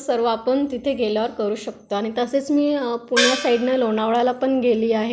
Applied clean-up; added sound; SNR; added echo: none; Gong; 3 dB; none.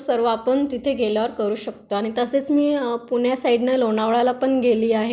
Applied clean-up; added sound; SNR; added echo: none; none; none; none.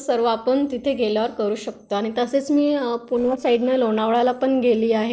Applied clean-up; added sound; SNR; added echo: neural separator model SepFormer DNS4.